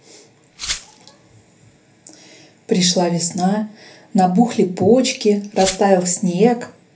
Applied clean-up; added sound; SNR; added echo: none; Glass; 12 dB; reverberation time 0.3 s.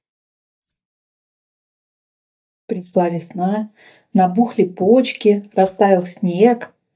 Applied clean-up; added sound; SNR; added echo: neural mask model DeepFilterNet 3.